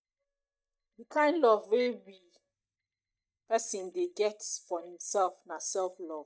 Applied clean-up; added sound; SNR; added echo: neural mask model DeepFilterNet 3.